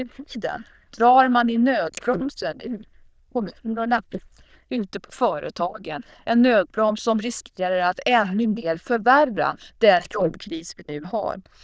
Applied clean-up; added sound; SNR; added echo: neural diffusion model UNIVERSE++.